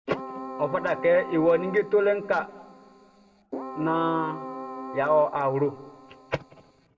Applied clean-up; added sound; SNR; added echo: none; Keyboard (musical); 12 dB; reverberation time 0.8 s.